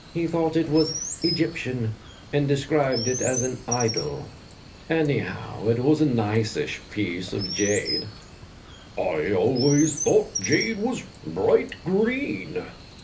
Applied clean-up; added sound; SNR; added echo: none; Chirp, tweet; 11 dB; reverberation time 0.3 s.